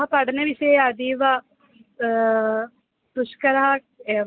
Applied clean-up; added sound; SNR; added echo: none; none; none; none.